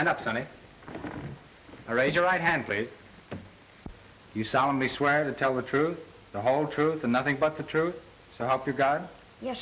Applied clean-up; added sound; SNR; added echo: none; none; none; none.